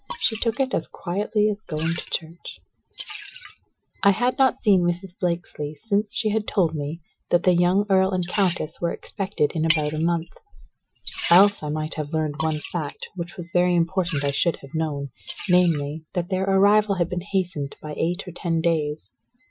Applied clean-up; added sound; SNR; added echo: classical method Wiener filter.